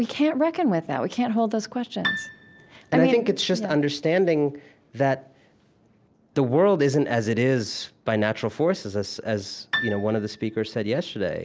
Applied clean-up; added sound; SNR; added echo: none; Piano; 10 dB; none.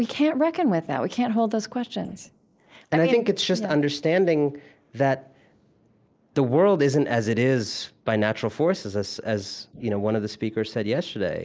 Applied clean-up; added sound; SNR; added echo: neural mask model Resemble Enhance denoiser.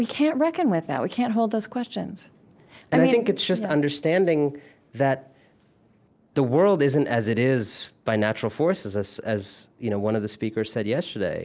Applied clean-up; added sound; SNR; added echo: none; none; none; none.